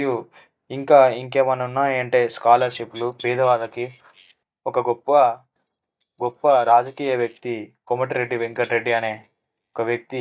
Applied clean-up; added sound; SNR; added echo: neural mask model DeepFilterNet 3.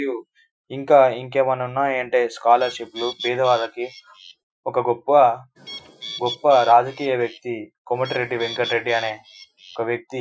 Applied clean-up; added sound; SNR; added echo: classical method Wiener filter.